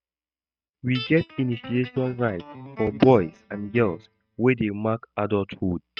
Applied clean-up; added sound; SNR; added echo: neural mask model RNNoise.